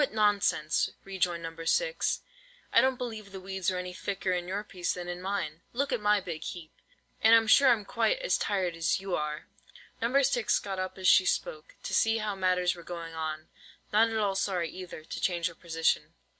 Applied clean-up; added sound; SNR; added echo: none; none; none; none.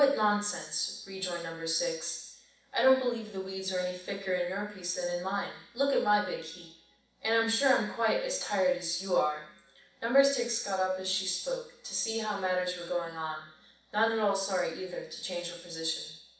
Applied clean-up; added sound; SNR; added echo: none; none; none; reverberation time 0.7 s.